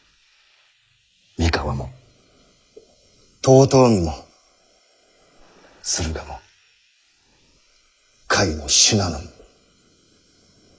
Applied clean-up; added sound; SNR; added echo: neural mask model Resemble Enhance denoiser.